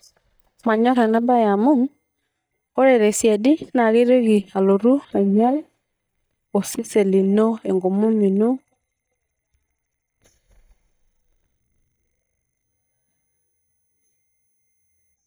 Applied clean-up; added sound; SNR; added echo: neural mask model DeepFilterNet 3.